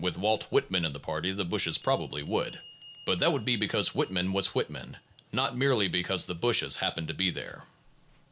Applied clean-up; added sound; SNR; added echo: none; Bell; 18 dB; none.